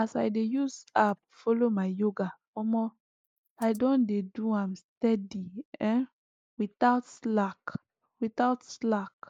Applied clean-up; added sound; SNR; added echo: neural mask model Resemble Enhance denoiser.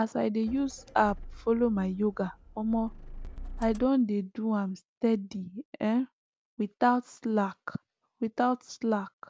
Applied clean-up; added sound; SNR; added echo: none; Motor vehicle (road); 13 dB; none.